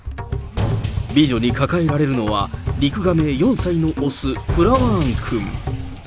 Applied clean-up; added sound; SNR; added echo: none; none; none; none.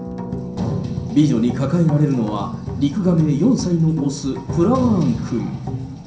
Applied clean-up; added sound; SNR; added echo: none; Harp; 16 dB; reverberation time 0.6 s.